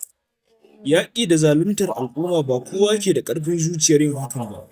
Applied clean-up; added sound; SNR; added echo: neural mask model DeepFilterNet 3.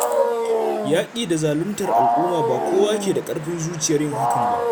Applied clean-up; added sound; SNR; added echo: none; Wild animals; -1 dB; none.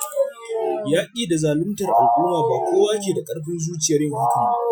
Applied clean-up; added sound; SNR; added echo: classical method Wiener filter.